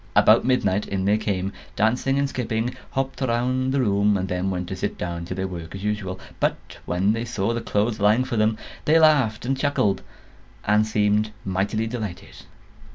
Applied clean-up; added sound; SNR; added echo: none; none; none; none.